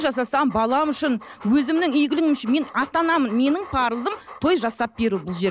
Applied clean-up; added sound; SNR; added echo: none; Dog; 20 dB; none.